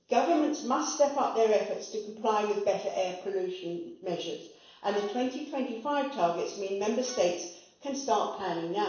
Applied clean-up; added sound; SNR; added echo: neural separator model SepFormer DNS4.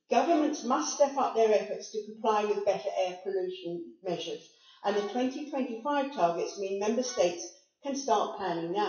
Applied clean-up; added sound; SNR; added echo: classical method WPE with log-MMSE.